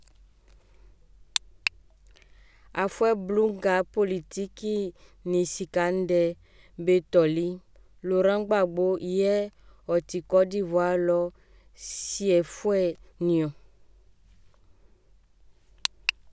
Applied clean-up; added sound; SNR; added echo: none; none; none; none.